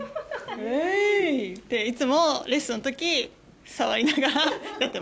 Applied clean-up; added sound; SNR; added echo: none; none; none; none.